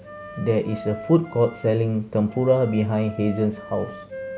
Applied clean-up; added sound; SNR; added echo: none; Wind instrument, woodwind instrument; 16 dB; none.